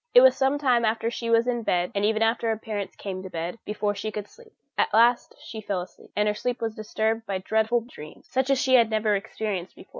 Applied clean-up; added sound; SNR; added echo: none; none; none; none.